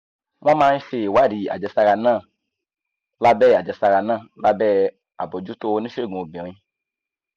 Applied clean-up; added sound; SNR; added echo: none; none; none; none.